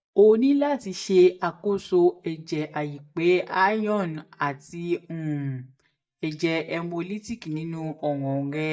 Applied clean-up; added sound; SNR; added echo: neural mask model DeepFilterNet 3.